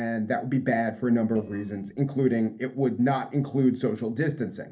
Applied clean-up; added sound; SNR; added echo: neural separator model SepFormer DNS4.